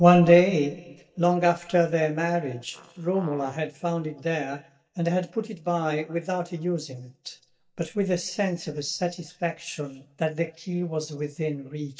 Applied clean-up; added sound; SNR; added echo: neural mask model DeepFilterNet 3.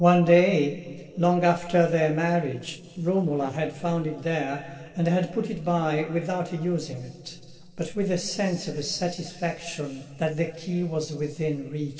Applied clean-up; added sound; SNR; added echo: neural separator model SepFormer DNS4.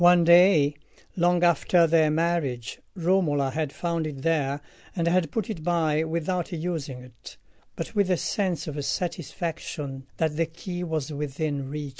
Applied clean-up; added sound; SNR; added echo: none; none; none; none.